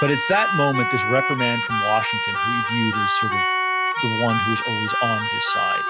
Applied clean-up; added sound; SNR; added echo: none; Keyboard (musical); -2 dB; none.